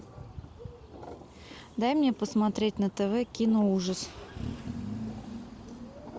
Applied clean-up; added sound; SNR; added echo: none; none; none; none.